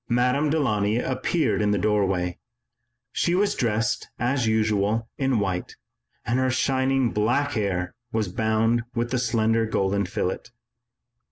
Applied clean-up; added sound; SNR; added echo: none; none; none; none.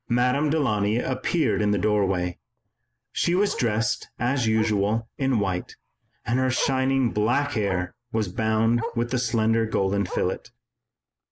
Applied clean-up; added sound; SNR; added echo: neural mask model Resemble Enhance denoiser.